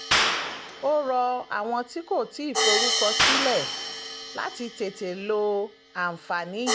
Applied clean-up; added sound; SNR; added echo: none; Clapping + Hi-hat; -1 dB; none.